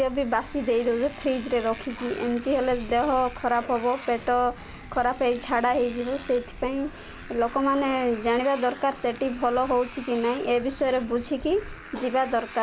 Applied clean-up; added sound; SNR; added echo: none; Motorcycle; 16 dB; none.